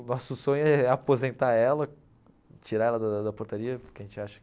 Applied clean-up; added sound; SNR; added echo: none; none; none; none.